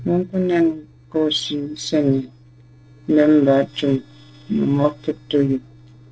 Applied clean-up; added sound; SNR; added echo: neural separator model SepFormer DNS4.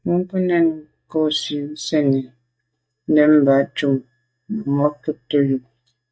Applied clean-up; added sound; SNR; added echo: neural mask model DeepFilterNet 3.